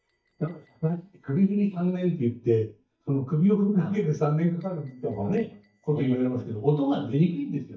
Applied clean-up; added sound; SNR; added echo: neural mask model DeepFilterNet 3.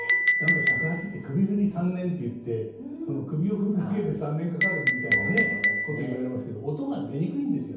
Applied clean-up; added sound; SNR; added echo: none; Chink, clink; 0 dB; reverberation time 0.9 s.